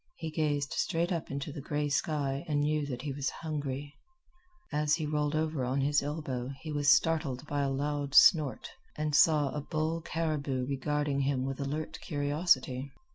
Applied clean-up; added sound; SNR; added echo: none; none; none; none.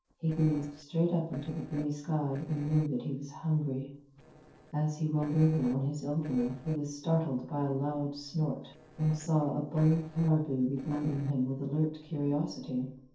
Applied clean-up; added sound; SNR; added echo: neural separator model SepFormer DNS4.